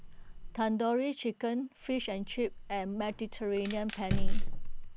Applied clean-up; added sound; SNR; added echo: none; Fire; -2 dB; none.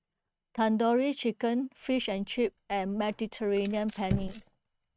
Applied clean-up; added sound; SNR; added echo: neural mask model RNNoise.